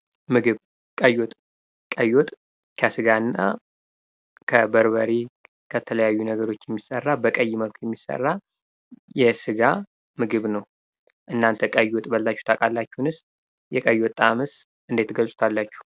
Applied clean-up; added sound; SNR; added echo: none; none; none; none.